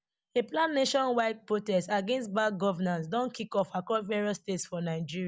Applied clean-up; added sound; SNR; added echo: none; none; none; none.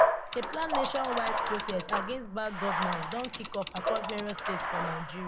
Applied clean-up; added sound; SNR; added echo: none; Mechanisms / Bicycle + Bathtub (filling or washing); -4 dB; none.